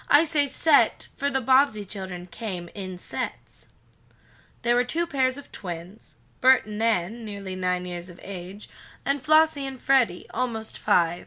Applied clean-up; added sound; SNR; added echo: none; none; none; none.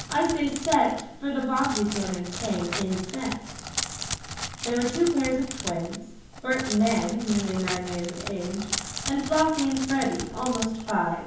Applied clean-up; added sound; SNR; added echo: none; Crackle; 8 dB; reverberation time 0.9 s.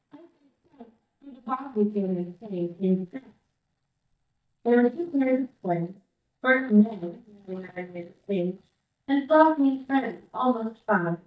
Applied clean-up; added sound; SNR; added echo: neural mask model DeepFilterNet 3.